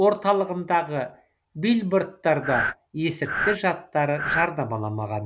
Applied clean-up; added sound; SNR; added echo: none; Breathing; 1 dB; none.